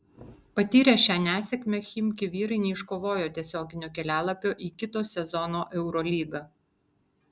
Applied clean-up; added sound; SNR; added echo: none; none; none; none.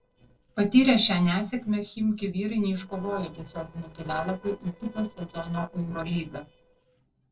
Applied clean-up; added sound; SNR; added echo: neural separator model SepFormer DNS4.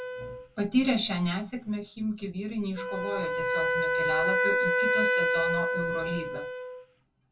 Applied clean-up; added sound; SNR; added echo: none; Wind instrument, woodwind instrument; -3 dB; reverberation time 0.1 s.